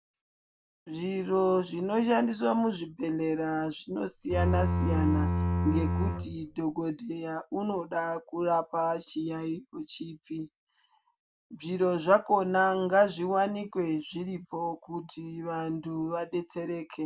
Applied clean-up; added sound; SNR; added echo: none; Bowed string instrument; -1 dB; none.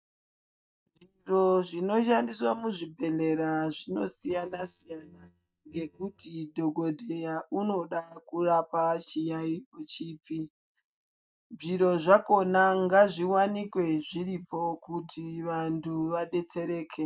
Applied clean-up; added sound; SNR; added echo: neural mask model DeepFilterNet 3.